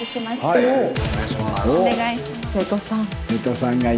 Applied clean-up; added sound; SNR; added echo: none; none; none; none.